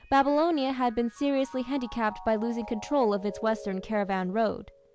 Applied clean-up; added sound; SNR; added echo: none; Mallet percussion; 18 dB; none.